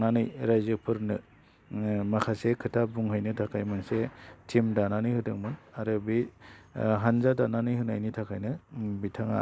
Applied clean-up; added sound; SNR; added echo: none; none; none; none.